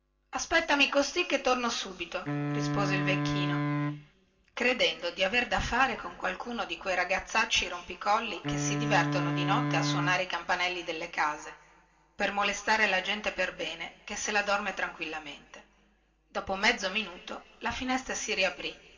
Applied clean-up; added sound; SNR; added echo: none; Wind instrument, woodwind instrument; 1 dB; reverberation time 2.6 s.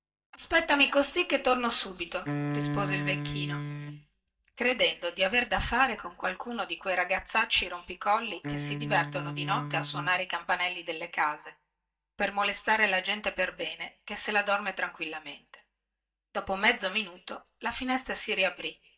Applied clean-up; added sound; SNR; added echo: neural mask model DeepFilterNet 3.